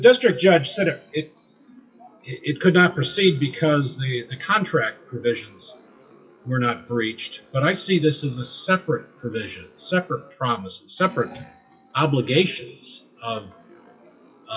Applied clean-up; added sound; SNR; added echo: classical method WPE with log-MMSE.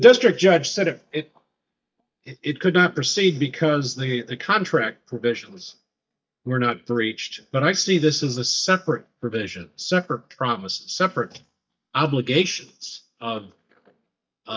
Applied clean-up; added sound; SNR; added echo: neural mask model DeepFilterNet 3.